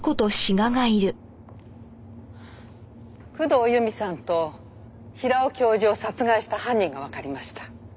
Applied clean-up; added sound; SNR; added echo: none; none; none; none.